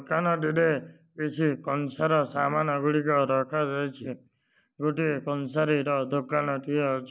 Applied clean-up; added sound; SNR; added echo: none; none; none; none.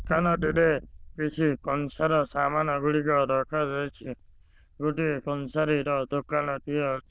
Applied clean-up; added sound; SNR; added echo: neural diffusion model UNIVERSE++.